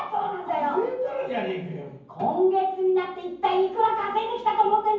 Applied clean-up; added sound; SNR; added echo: none; none; none; reverberation time 0.9 s.